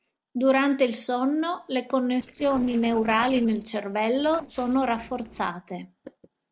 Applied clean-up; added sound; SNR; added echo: neural separator model SepFormer DNS4.